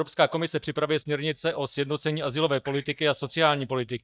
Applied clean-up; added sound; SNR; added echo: neural mask model DeepFilterNet 3.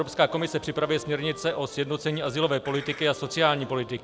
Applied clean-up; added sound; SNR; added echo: none; Wind instrument, woodwind instrument + Chink, clink; 18 dB; none.